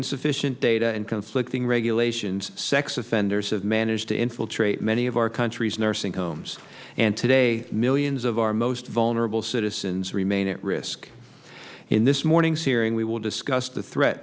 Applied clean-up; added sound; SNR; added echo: none; none; none; none.